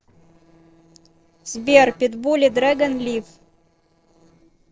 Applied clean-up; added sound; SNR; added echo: neural separator model SepFormer DNS4.